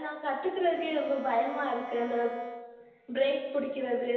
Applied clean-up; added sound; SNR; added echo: none; Bowed string instrument; 18 dB; reverberation time 1.0 s.